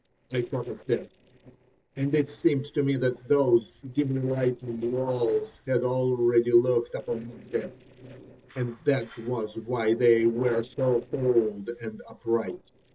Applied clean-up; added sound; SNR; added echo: neural separator model SepFormer DNS4.